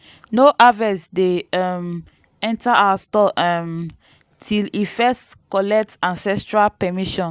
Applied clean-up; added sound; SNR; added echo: none; none; none; none.